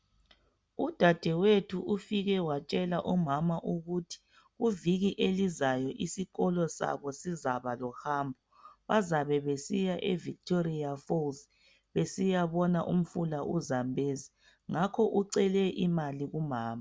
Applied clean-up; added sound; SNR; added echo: none; none; none; none.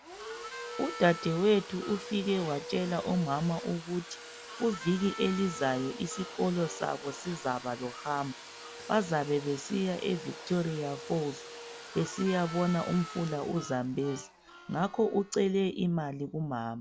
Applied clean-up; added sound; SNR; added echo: none; Harmonica + Domestic sounds, home sounds; 13 dB; none.